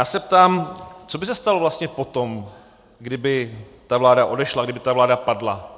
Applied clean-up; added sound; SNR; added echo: none; none; none; none.